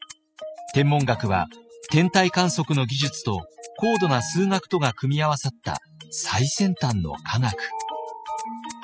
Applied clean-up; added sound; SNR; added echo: classical method spectral subtraction.